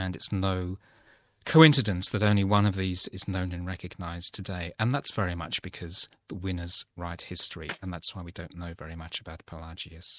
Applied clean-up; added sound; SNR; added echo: neural mask model RNNoise.